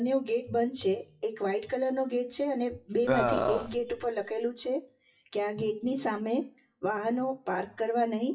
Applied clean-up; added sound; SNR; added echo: classical method WPE with log-MMSE.